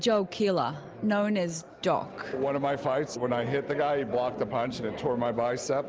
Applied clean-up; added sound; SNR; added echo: none; none; none; none.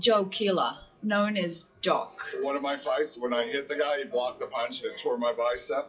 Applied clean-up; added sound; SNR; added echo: classical method WPE with log-MMSE.